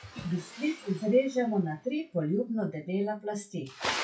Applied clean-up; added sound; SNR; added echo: classical method WPE with log-MMSE.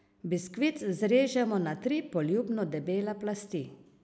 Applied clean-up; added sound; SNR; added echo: none; none; none; none.